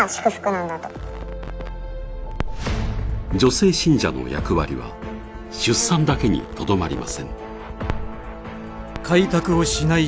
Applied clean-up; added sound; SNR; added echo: none; Crackle; 13 dB; none.